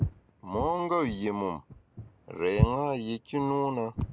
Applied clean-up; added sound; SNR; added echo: none; Walk, footsteps; 4 dB; none.